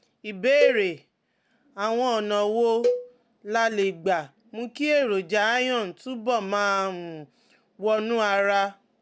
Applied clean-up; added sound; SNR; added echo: none; Cowbell; 6 dB; none.